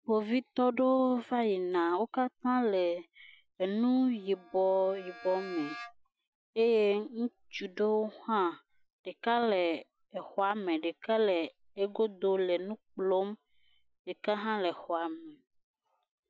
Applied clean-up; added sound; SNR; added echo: classical method Wiener filter.